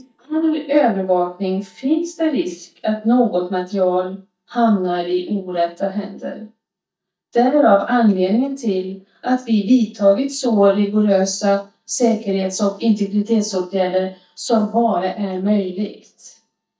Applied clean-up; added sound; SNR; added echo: neural mask model DeepFilterNet 3.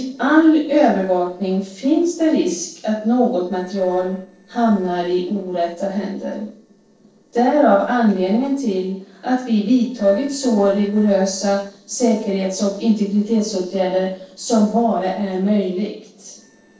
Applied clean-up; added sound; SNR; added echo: neural separator model SepFormer DNS4.